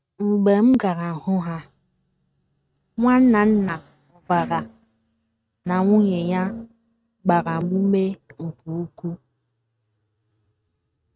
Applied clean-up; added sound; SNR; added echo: neural mask model RNNoise.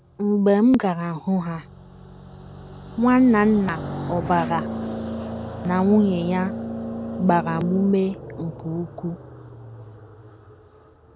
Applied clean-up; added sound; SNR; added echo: none; Car passing by; 10 dB; none.